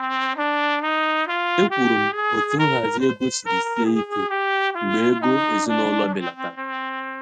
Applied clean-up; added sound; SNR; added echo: neural mask model RNNoise.